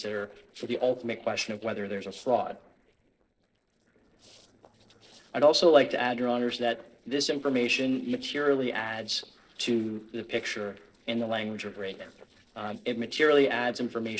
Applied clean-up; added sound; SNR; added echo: neural separator model SepFormer DNS4.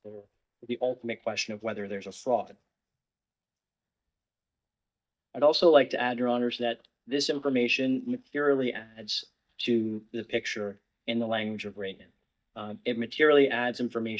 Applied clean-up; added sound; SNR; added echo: neural mask model DeepFilterNet 3.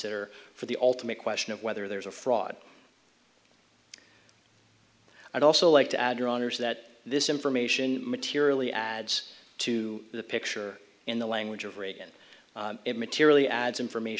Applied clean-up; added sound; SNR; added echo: none; none; none; none.